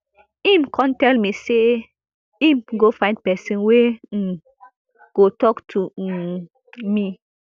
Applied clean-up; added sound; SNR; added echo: none; none; none; none.